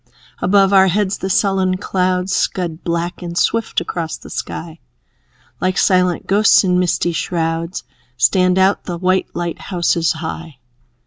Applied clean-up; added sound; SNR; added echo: none; none; none; none.